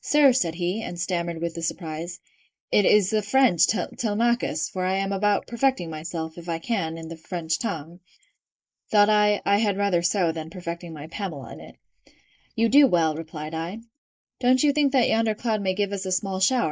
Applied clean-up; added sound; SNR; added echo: neural mask model Resemble Enhance denoiser.